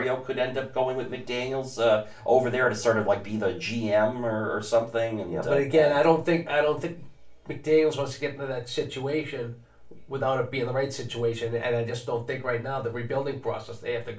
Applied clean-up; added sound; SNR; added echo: none; none; none; reverberation time 0.2 s.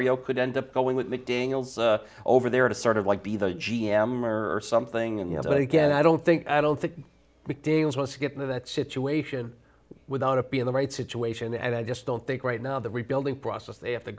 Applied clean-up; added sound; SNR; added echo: none; none; none; none.